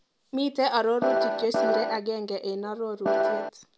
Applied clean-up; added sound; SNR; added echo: none; Piano; -4 dB; none.